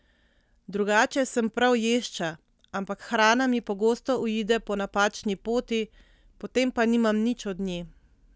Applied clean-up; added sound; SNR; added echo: none; none; none; none.